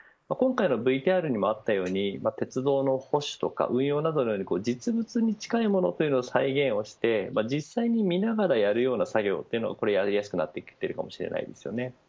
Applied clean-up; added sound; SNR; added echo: neural mask model Resemble Enhance denoiser.